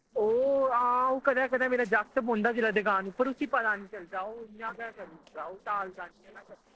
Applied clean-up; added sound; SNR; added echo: neural separator model SepFormer DNS4.